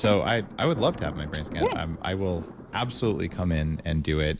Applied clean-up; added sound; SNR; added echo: none; Thunder; 13 dB; none.